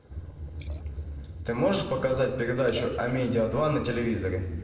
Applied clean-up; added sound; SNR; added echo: neural separator model SepFormer DNS4.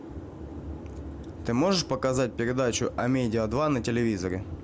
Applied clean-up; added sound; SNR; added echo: none; none; none; none.